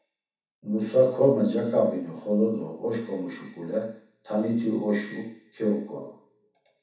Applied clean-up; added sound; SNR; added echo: none; none; none; reverberation time 0.7 s.